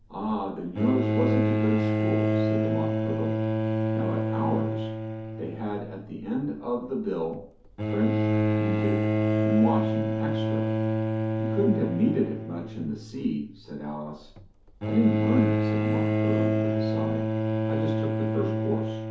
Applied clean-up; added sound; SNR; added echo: none; Bowed string instrument; -4 dB; reverberation time 0.5 s.